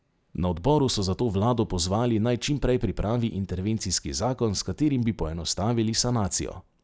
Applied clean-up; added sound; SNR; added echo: none; none; none; none.